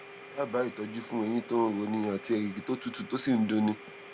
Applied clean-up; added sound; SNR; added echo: none; Domestic sounds, home sounds; 16 dB; none.